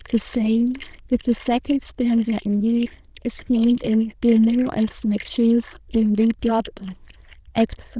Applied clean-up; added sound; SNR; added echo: neural diffusion model UNIVERSE++.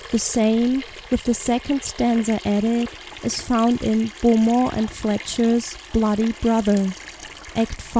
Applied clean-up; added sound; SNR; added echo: none; Sink (filling or washing) / Water tap, faucet; 17 dB; none.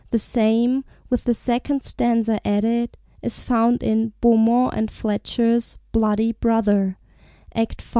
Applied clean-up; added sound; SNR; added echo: none; none; none; none.